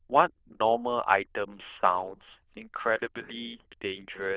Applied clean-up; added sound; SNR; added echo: neural diffusion model UNIVERSE++.